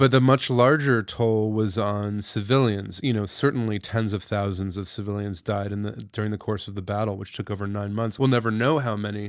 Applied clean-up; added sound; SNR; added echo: none; none; none; none.